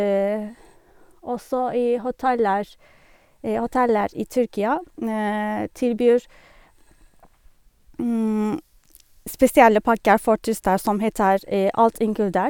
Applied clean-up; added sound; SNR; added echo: none; none; none; none.